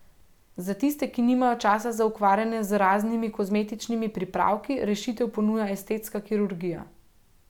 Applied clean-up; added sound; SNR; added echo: none; none; none; none.